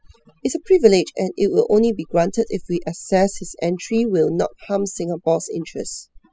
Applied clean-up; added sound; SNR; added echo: classical method spectral subtraction.